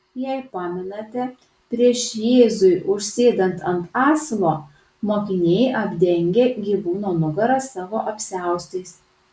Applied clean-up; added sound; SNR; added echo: none; none; none; none.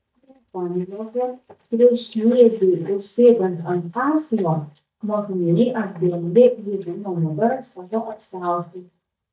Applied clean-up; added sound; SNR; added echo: neural mask model DeepFilterNet 3.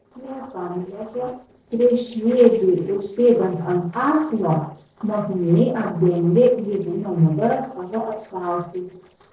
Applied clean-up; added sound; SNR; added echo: neural separator model SepFormer DNS4.